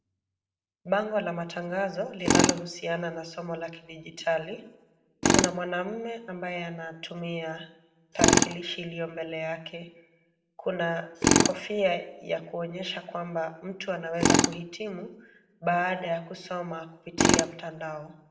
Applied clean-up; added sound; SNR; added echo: none; Tools; -2 dB; reverberation time 0.6 s.